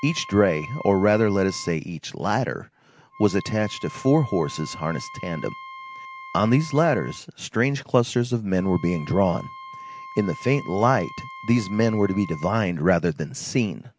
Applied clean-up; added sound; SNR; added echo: none; Wind instrument, woodwind instrument; 18 dB; none.